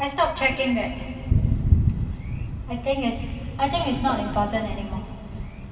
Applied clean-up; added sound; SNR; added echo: none; Thunder; 0 dB; reverberation time 2.4 s.